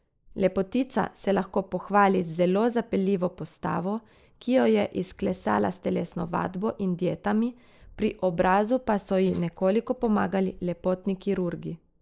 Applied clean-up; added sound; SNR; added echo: neural mask model Resemble Enhance denoiser.